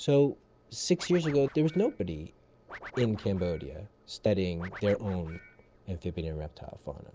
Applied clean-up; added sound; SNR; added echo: none; Scratching (performance technique); 17 dB; none.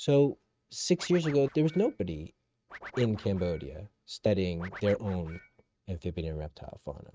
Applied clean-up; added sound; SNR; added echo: neural mask model RNNoise.